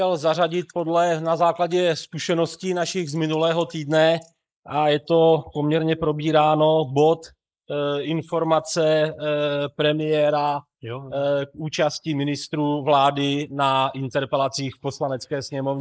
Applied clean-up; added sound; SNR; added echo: neural mask model Resemble Enhance denoiser.